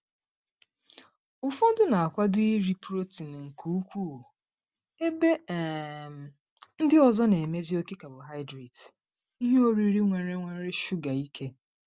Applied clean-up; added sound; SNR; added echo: none; none; none; none.